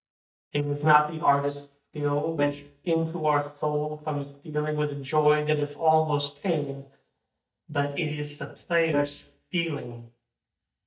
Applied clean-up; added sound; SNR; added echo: neural mask model DeepFilterNet 3.